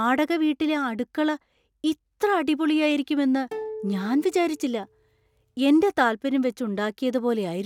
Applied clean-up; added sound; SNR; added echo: none; Plucked string instrument; 15 dB; none.